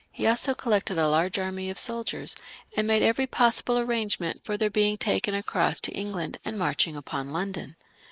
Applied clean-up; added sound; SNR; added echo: neural mask model Resemble Enhance denoiser.